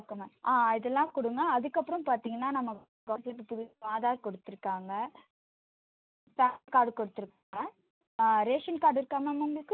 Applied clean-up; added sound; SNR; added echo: none; none; none; none.